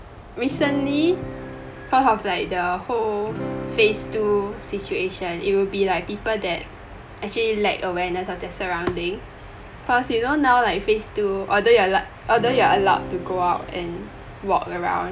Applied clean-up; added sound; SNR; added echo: none; Acoustic guitar / Strum; 11 dB; none.